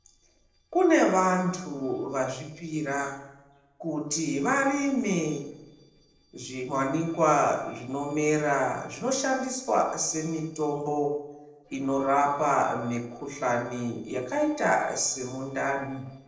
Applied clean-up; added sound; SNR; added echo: neural separator model SepFormer DNS4.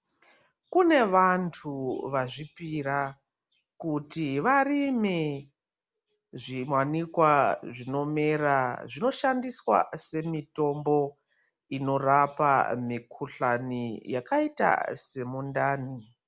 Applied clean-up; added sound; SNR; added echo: none; none; none; none.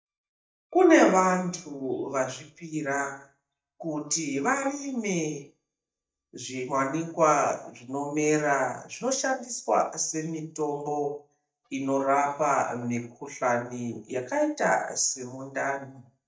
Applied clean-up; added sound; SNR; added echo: neural mask model DeepFilterNet 3.